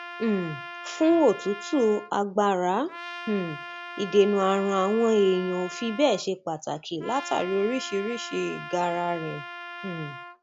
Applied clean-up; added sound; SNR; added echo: none; Trumpet; 13 dB; none.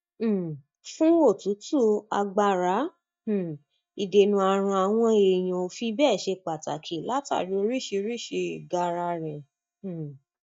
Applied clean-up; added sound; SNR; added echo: neural mask model DeepFilterNet 3.